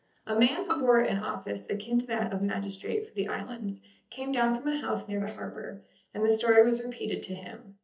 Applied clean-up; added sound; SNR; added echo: neural mask model DeepFilterNet 3.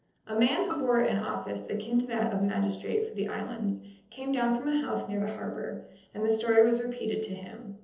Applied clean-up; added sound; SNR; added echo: neural separator model SepFormer DNS4.